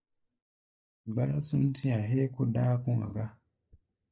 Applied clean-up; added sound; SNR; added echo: neural mask model DeepFilterNet 3.